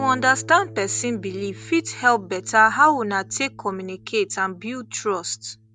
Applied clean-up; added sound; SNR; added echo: none; Harp; 19 dB; none.